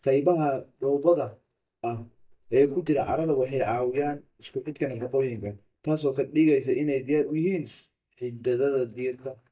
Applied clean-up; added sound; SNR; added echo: neural mask model DeepFilterNet 3.